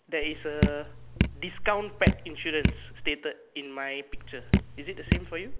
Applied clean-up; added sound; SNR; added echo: none; Drip; -5 dB; none.